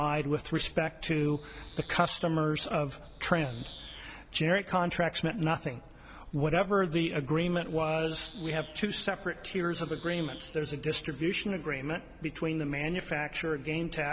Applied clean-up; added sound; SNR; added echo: none; Bird vocalization, bird call, bird song; 19 dB; none.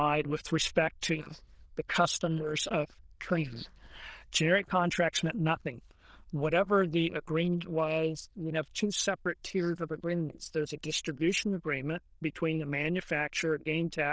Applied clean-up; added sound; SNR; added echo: neural diffusion model UNIVERSE++.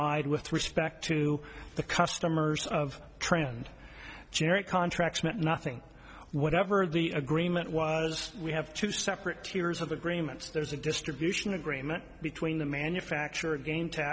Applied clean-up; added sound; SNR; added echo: none; none; none; none.